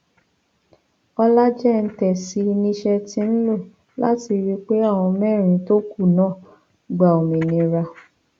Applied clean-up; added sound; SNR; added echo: none; none; none; none.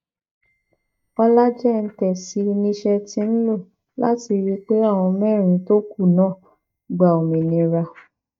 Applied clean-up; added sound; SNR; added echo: neural mask model DeepFilterNet 3.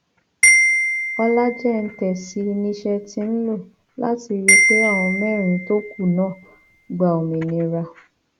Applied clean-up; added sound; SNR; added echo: none; Marimba, xylophone; 0 dB; none.